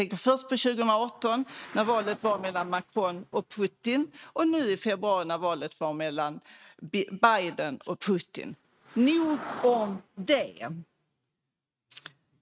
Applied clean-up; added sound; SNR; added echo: neural mask model RNNoise.